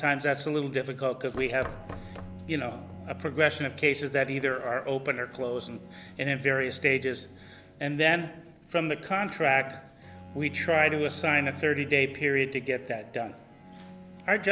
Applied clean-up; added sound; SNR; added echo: none; Bowed string instrument; 19 dB; none.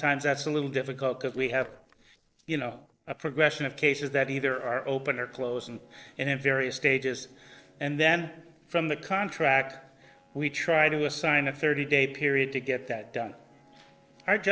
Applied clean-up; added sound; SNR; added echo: neural separator model SepFormer DNS4.